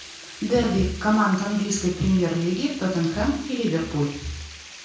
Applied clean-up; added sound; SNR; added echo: none; Water; 17 dB; reverberation time 0.5 s.